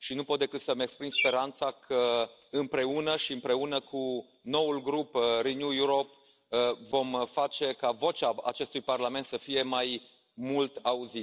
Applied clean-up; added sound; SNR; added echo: none; Bird; 6 dB; none.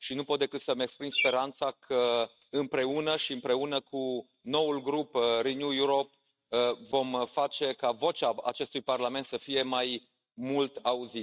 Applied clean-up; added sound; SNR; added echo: neural mask model RNNoise.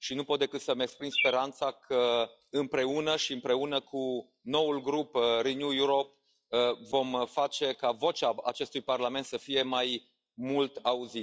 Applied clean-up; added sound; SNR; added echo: classical method log-MMSE.